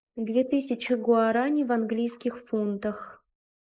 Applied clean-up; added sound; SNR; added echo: neural mask model Resemble Enhance denoiser.